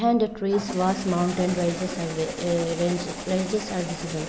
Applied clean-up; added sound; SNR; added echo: none; Engine starting; 9 dB; none.